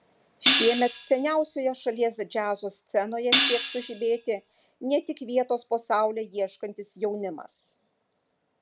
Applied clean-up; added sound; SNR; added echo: none; Hi-hat; -4 dB; none.